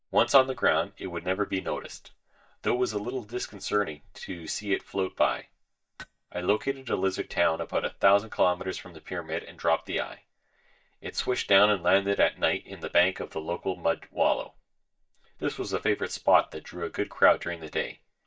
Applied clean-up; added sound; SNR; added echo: neural mask model DeepFilterNet 3.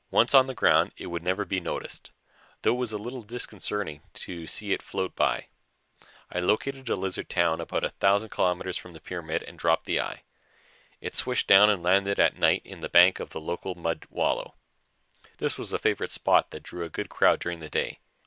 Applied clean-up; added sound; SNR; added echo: none; none; none; none.